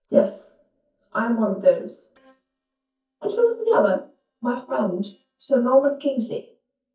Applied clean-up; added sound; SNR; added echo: neural mask model DeepFilterNet 3.